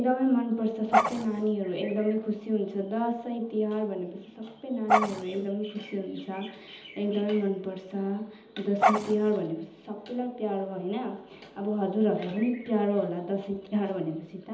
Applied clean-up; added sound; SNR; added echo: none; Dog; -2 dB; reverberation time 1.2 s.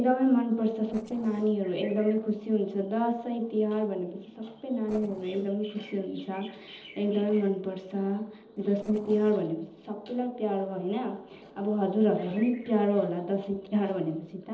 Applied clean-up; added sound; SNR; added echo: neural separator model SepFormer DNS4.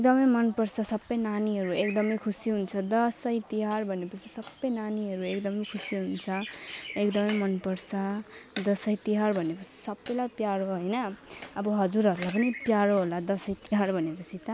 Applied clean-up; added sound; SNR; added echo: none; none; none; none.